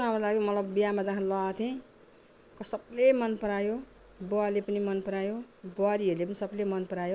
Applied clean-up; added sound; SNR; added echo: none; none; none; none.